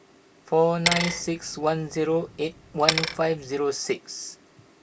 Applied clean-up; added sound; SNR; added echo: none; Bicycle; 5 dB; none.